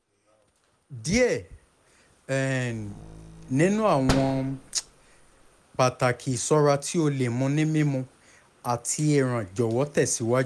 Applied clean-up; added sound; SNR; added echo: none; Slam; 10 dB; none.